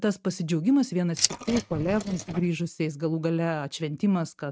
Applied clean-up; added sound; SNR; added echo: neural mask model RNNoise.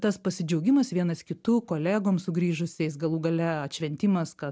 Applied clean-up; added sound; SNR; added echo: none; none; none; none.